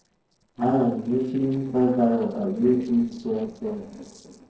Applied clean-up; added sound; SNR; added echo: neural separator model SepFormer DNS4.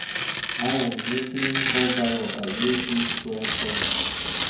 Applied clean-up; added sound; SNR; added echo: none; Tearing; -3 dB; reverberation time 0.9 s.